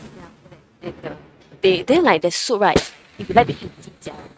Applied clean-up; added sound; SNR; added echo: neural mask model RNNoise.